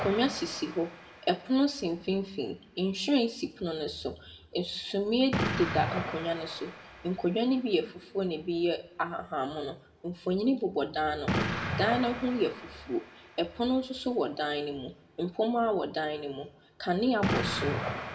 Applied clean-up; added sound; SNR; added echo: none; Explosion; 8 dB; reverberation time 0.5 s.